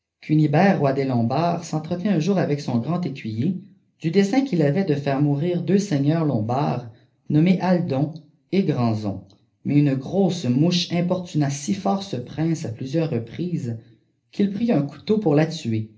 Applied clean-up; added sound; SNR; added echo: none; none; none; reverberation time 0.3 s.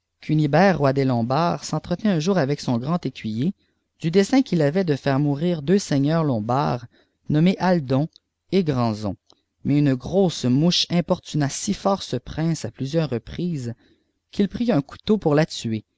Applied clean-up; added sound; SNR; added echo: none; none; none; none.